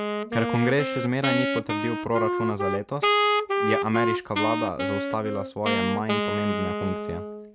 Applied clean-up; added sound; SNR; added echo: none; Wind instrument, woodwind instrument; -1 dB; none.